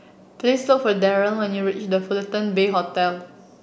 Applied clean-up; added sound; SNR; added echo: none; none; none; none.